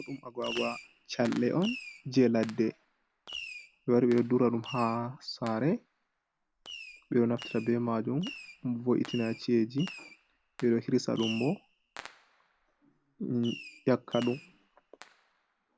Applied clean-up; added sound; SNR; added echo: none; Fireworks; 16 dB; none.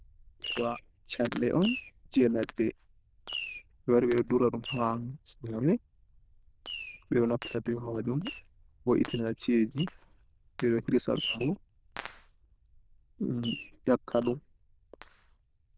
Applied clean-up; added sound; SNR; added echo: neural diffusion model UNIVERSE++.